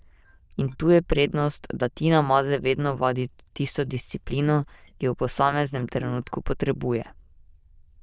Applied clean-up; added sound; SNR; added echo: neural diffusion model UNIVERSE++.